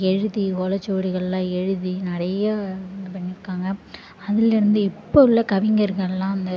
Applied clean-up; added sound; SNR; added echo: none; none; none; none.